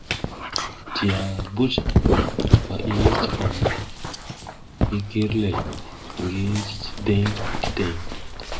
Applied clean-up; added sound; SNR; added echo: none; Dog; -3 dB; reverberation time 0.2 s.